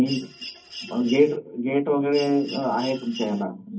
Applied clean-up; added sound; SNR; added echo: none; Mechanisms; 14 dB; reverberation time 0.3 s.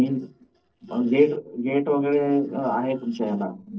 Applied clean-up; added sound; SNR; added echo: neural separator model SepFormer DNS4.